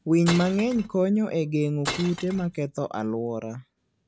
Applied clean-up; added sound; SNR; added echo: none; Glass; 10 dB; none.